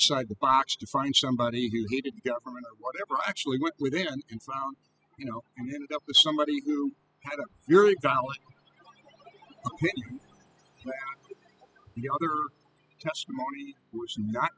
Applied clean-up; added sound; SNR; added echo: classical method spectral subtraction.